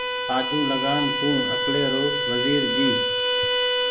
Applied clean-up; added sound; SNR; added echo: none; Bowed string instrument; -2 dB; none.